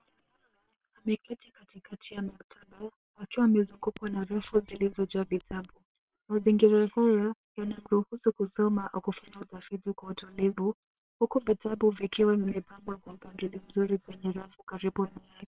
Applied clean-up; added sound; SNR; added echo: neural separator model SepFormer WHAM!.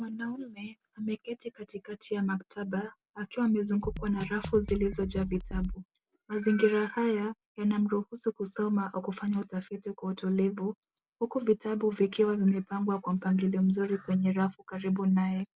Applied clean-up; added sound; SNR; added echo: none; Drum kit; 8 dB; none.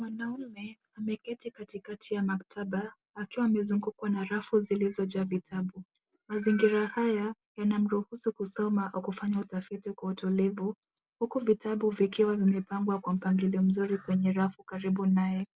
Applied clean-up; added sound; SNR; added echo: none; none; none; none.